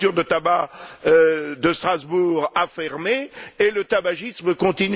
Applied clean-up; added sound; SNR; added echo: none; none; none; none.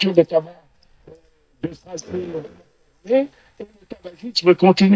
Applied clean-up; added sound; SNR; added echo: neural mask model DeepFilterNet 3.